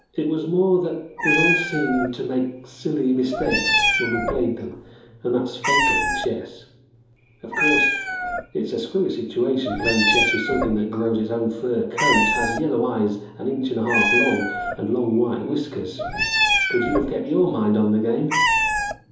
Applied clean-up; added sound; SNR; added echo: none; Meow; 1 dB; reverberation time 2.8 s.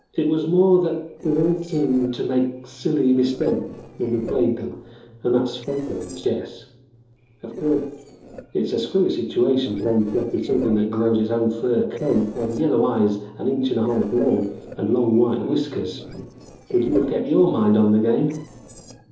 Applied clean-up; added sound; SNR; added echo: neural separator model SepFormer DNS4.